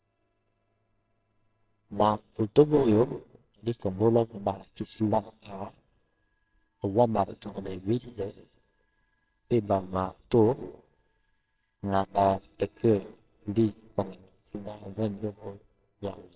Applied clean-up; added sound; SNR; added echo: neural separator model SepFormer WHAMR!.